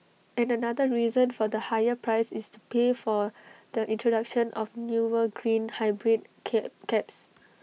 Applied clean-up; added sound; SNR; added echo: none; none; none; none.